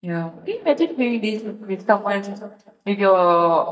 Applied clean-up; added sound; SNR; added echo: neural mask model DeepFilterNet 3.